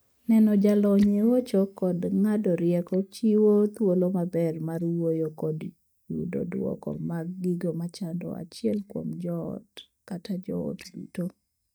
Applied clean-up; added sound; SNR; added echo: neural mask model DeepFilterNet 3.